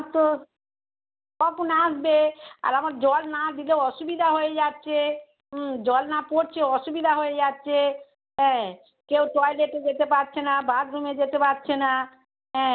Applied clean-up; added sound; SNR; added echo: none; none; none; none.